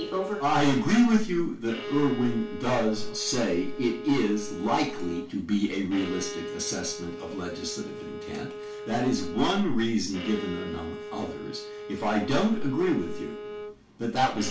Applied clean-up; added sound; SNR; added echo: none; Bowed string instrument; 11 dB; reverberation time 0.3 s.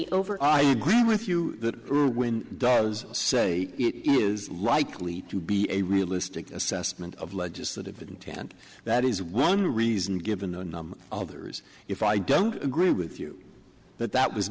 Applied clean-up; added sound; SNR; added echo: none; none; none; none.